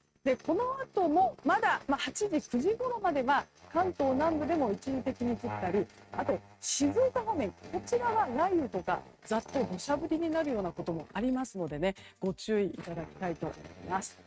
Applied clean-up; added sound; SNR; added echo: neural mask model RNNoise.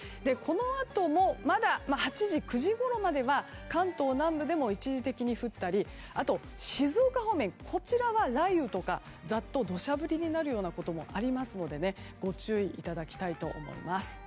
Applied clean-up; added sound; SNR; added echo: none; none; none; none.